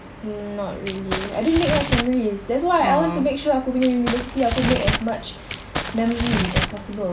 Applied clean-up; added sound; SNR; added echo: none; Crumpling, crinkling; 3 dB; none.